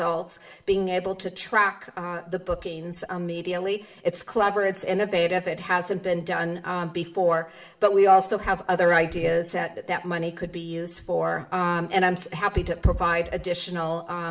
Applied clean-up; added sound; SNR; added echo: none; Buzz; 14 dB; reverberation time 0.6 s.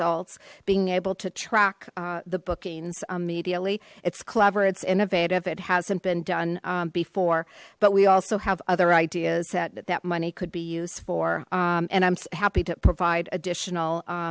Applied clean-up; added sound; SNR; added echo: none; none; none; none.